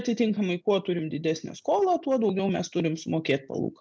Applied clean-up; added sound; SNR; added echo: none; none; none; none.